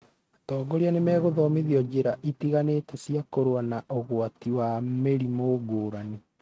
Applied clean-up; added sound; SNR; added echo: neural mask model RNNoise.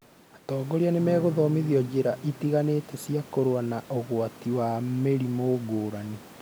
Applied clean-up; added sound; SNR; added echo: none; Acoustic guitar / Strum; 12 dB; none.